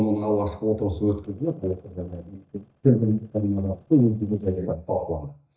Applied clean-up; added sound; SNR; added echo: neural mask model DeepFilterNet 3.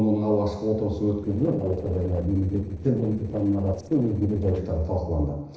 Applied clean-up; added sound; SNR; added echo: neural separator model SepFormer DNS4.